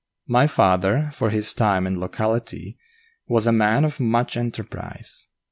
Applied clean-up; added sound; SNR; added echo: none; none; none; none.